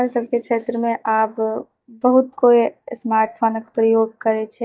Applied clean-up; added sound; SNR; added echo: neural mask model DeepFilterNet 3.